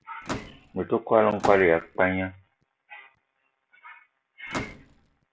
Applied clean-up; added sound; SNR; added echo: none; Slam / Microwave oven; 11 dB; none.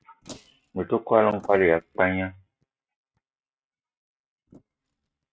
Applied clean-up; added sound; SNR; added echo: neural mask model RNNoise.